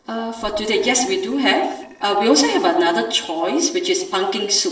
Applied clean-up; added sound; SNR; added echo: neural separator model SepFormer DNS4.